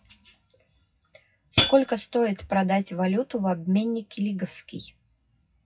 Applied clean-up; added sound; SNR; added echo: classical method WPE with log-MMSE.